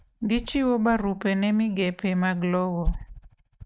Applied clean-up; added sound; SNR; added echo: neural mask model RNNoise.